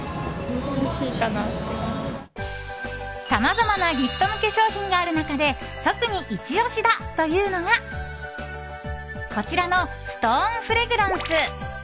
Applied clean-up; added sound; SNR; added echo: none; none; none; none.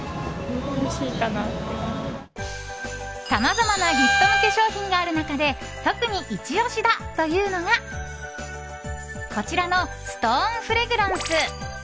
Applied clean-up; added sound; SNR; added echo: none; Wind instrument, woodwind instrument; -2 dB; none.